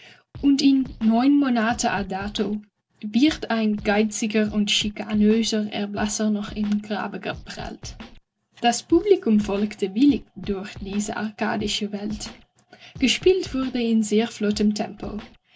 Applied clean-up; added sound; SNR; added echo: none; Scratching (performance technique); 20 dB; none.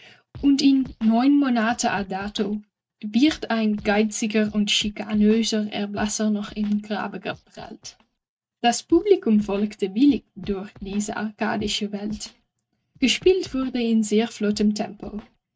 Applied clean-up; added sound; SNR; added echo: neural mask model RNNoise.